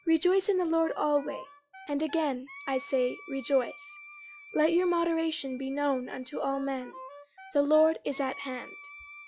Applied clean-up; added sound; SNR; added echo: classical method log-MMSE.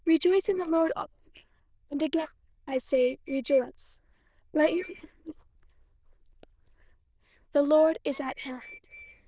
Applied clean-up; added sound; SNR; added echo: neural diffusion model UNIVERSE++.